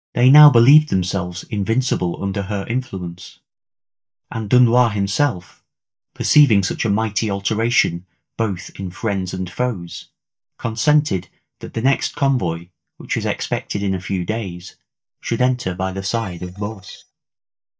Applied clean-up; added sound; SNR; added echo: neural mask model DeepFilterNet 3.